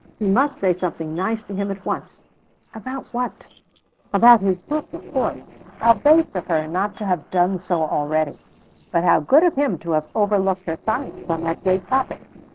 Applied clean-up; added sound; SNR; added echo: neural separator model SepFormer DNS4.